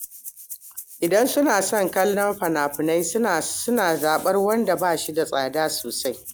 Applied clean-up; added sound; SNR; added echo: none; Rattle (instrument); 17 dB; none.